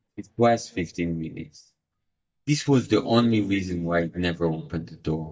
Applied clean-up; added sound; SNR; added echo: neural mask model DeepFilterNet 3.